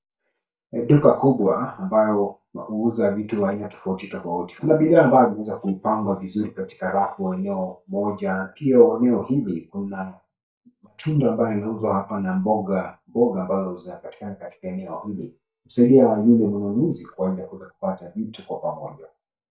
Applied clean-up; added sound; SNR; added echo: neural mask model DeepFilterNet 3.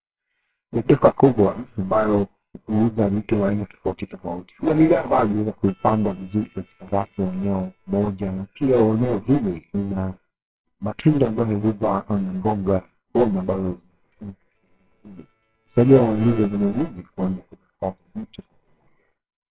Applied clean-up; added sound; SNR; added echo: neural separator model SepFormer WHAMR!.